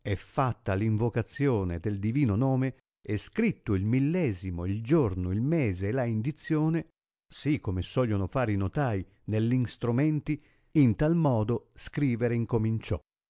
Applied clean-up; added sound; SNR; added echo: none; none; none; none.